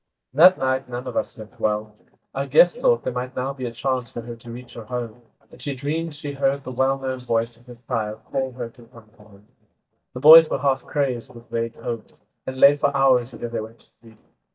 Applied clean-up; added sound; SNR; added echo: neural mask model DeepFilterNet 3.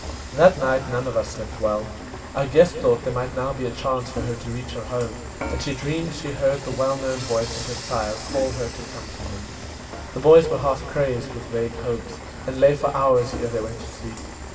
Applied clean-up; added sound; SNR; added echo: none; Frying (food) / Dishes, pots, and pans; 11 dB; reverberation time 1.8 s.